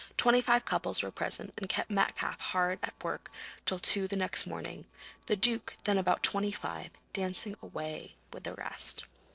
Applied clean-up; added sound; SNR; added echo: neural separator model SepFormer DNS4.